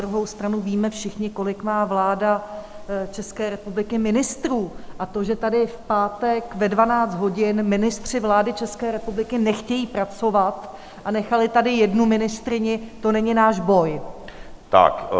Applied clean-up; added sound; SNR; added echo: none; Wind; 18 dB; none.